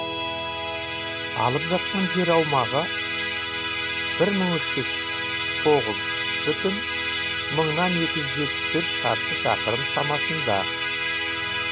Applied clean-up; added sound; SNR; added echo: none; Musical instrument; 0 dB; none.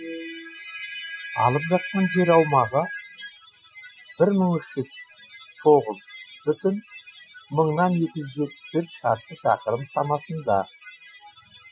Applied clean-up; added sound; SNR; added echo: classical method Wiener filter.